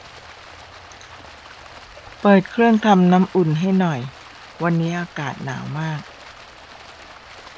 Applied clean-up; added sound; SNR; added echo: none; Stream; 20 dB; none.